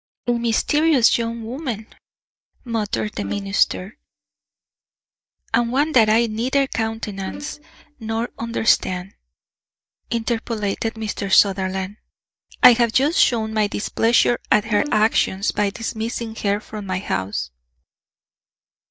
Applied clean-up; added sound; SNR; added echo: neural mask model DeepFilterNet 3.